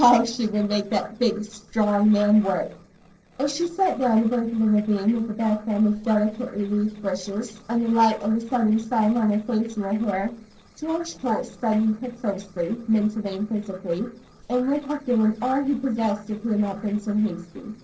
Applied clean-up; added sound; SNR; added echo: neural separator model SepFormer DNS4.